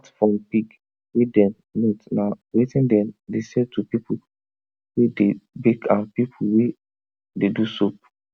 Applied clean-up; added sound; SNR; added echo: none; none; none; none.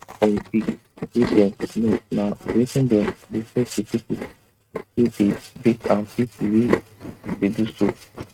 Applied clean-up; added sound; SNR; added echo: neural mask model RNNoise.